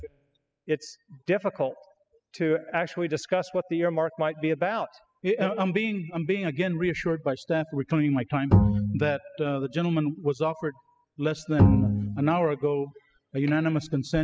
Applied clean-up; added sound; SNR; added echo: classical method spectral subtraction.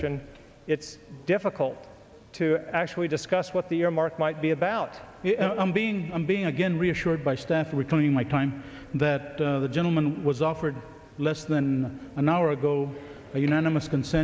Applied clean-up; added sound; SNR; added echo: none; none; none; none.